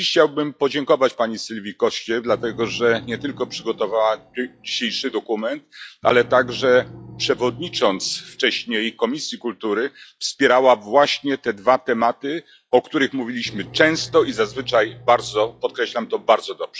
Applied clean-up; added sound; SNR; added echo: classical method log-MMSE.